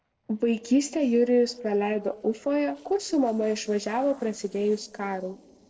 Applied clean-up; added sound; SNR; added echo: neural separator model SepFormer DNS4.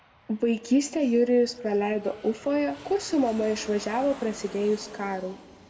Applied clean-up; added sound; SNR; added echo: none; Aircraft; 20 dB; reverberation time 1.2 s.